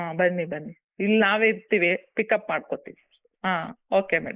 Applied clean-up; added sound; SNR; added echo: neural mask model Resemble Enhance denoiser.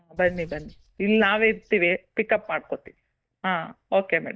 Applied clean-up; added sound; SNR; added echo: neural mask model DeepFilterNet 3.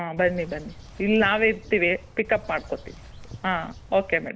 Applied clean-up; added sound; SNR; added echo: none; Bird; 17 dB; none.